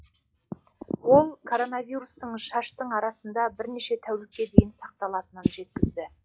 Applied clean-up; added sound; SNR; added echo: classical method log-MMSE.